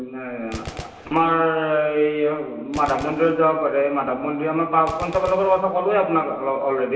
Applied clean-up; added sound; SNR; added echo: none; Gunshot, gunfire; 19 dB; reverberation time 1.0 s.